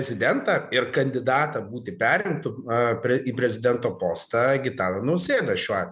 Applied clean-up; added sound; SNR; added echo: none; none; none; none.